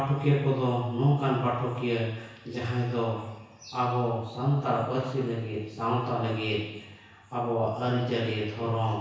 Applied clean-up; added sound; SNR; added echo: none; none; none; reverberation time 1.1 s.